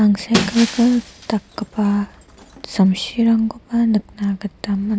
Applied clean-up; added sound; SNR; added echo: none; Shatter; 10 dB; none.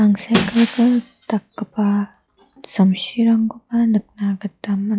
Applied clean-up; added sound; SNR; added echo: classical method log-MMSE.